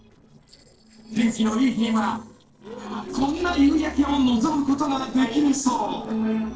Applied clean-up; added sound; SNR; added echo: neural separator model SepFormer DNS4.